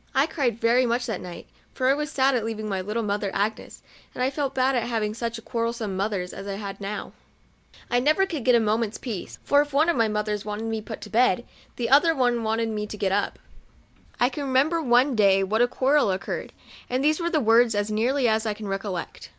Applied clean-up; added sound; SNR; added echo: none; none; none; none.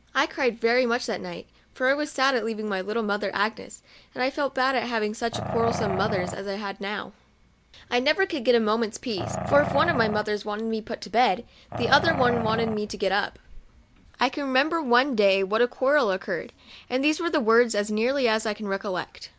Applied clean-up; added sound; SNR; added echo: none; Growling; 4 dB; none.